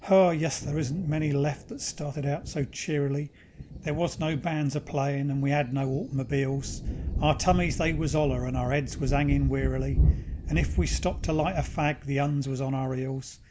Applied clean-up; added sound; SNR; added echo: none; Thunder; 5 dB; none.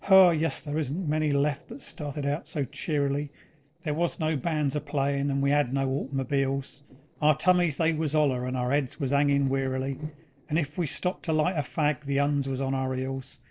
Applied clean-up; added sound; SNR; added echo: neural separator model SepFormer DNS4.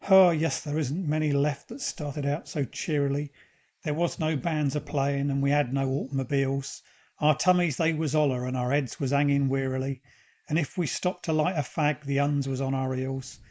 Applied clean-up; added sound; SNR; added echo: neural mask model Resemble Enhance denoiser.